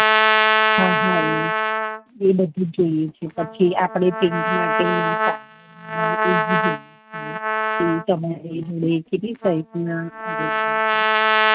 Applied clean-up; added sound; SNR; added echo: neural mask model RNNoise.